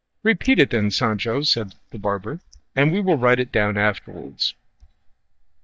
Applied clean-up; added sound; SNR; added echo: neural mask model DeepFilterNet 3.